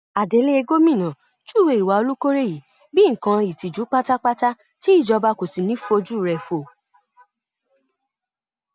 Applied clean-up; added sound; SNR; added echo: none; none; none; none.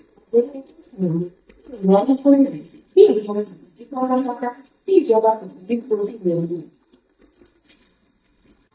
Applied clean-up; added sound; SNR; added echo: neural mask model DeepFilterNet 3.